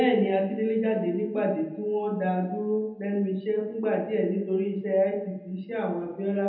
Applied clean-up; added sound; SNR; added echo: none; none; none; reverberation time 0.8 s.